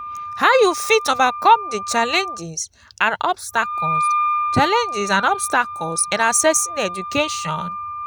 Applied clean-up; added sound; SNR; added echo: none; Wind instrument, woodwind instrument; 6 dB; none.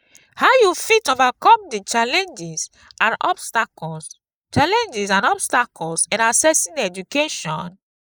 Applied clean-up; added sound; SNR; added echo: neural mask model Resemble Enhance denoiser.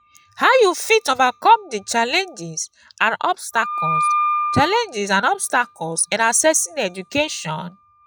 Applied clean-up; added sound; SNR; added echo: classical method log-MMSE.